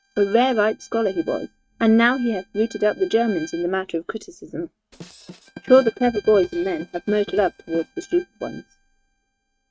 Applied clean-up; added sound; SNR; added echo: neural mask model RNNoise.